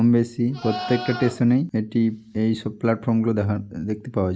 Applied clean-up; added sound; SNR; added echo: none; Livestock, farm animals, working animals; 12 dB; none.